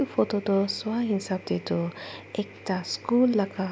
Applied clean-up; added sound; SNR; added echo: none; none; none; none.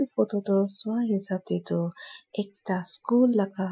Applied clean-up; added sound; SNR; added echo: classical method Wiener filter.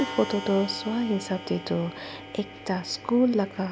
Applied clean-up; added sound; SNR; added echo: none; Clock; 13 dB; none.